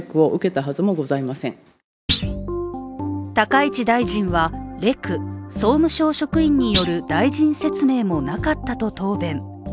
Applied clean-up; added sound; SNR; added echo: none; Thump, thud; 6 dB; none.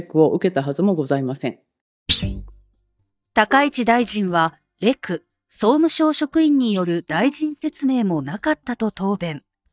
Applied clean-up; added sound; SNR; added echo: neural mask model DeepFilterNet 3.